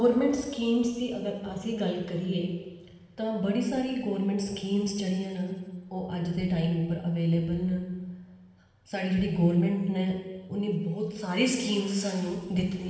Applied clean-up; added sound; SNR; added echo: none; none; none; reverberation time 1.2 s.